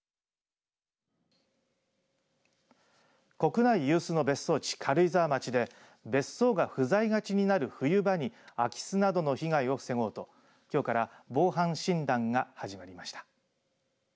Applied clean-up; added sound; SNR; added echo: none; none; none; none.